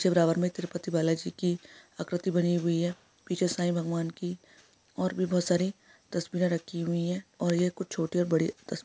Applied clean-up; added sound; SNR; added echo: none; none; none; none.